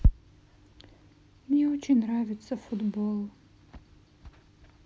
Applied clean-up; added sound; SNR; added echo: none; none; none; none.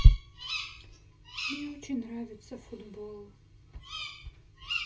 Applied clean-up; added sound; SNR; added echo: none; Bird vocalization, bird call, bird song; 13 dB; reverberation time 0.2 s.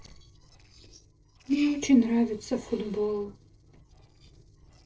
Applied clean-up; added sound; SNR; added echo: neural separator model SepFormer DNS4.